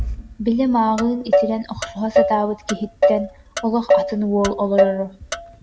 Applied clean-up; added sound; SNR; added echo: none; Motor vehicle (road); 0 dB; none.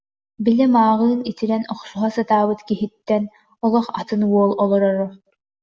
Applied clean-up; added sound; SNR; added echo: none; none; none; none.